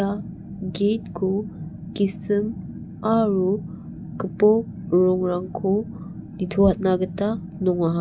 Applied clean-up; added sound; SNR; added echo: none; none; none; none.